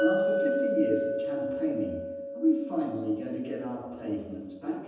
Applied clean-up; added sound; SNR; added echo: none; Chink, clink; 1 dB; reverberation time 1.1 s.